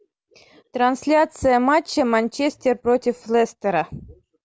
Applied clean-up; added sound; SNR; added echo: none; none; none; none.